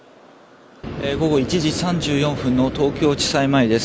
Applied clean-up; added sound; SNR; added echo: none; none; none; none.